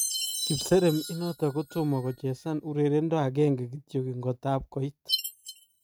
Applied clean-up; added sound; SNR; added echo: neural mask model RNNoise.